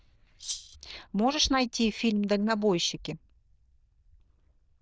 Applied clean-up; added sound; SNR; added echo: neural diffusion model UNIVERSE++.